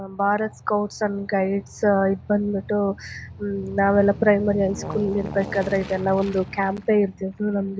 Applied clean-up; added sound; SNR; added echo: none; Aircraft; 15 dB; none.